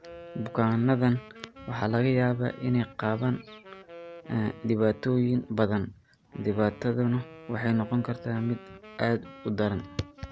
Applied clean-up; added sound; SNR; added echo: none; Wind instrument, woodwind instrument; 19 dB; none.